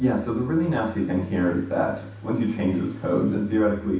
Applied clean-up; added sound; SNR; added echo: none; Engine; 17 dB; reverberation time 0.7 s.